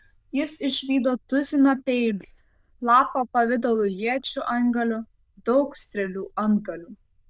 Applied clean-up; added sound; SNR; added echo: neural diffusion model UNIVERSE++.